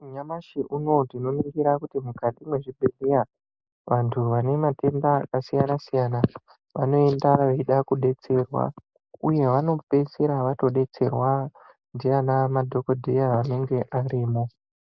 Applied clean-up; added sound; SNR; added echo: neural mask model Resemble Enhance denoiser.